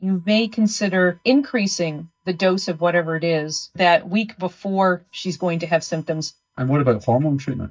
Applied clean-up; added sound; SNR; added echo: neural mask model DeepFilterNet 3.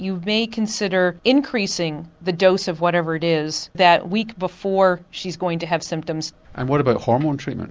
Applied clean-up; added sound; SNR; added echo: none; none; none; none.